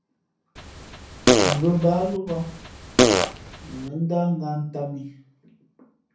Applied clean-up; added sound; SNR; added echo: none; Fart; -5 dB; reverberation time 0.6 s.